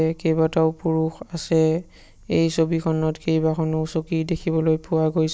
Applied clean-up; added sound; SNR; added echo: none; none; none; none.